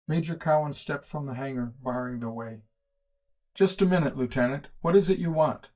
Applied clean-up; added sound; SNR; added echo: neural mask model DeepFilterNet 3.